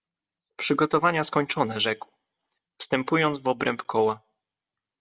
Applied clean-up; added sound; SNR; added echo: none; none; none; none.